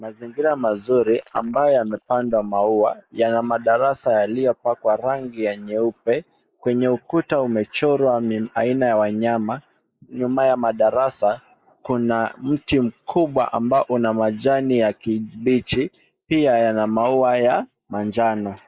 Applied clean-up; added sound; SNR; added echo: neural mask model Resemble Enhance denoiser.